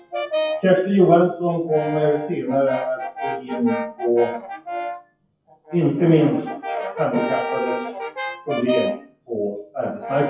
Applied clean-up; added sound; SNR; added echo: classical method WPE with log-MMSE.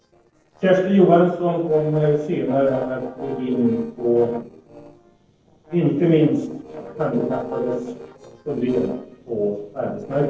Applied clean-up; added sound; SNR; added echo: neural separator model SepFormer DNS4.